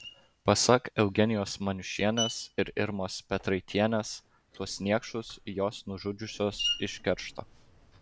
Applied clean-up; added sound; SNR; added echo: none; Screech; 12 dB; none.